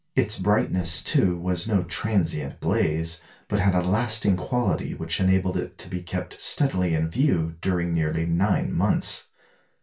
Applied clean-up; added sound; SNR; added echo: none; Walk, footsteps; 19 dB; reverberation time 0.2 s.